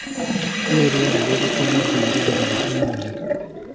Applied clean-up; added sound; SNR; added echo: none; Sink (filling or washing); -3 dB; none.